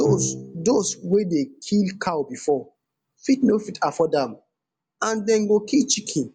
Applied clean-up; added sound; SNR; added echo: none; Bowed string instrument; 11 dB; none.